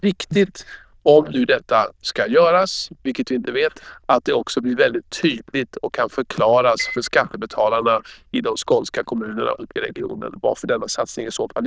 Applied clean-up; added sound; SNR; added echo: neural diffusion model UNIVERSE++.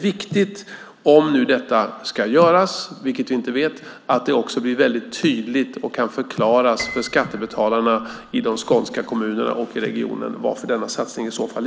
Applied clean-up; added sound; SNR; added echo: none; Piano; 18 dB; none.